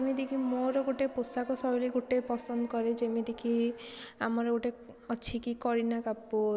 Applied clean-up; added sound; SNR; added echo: none; none; none; none.